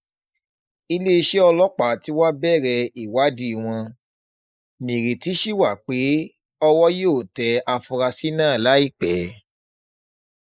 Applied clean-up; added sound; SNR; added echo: neural mask model Resemble Enhance denoiser.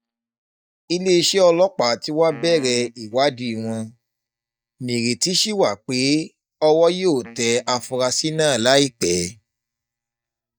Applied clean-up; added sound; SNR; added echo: neural mask model DeepFilterNet 3.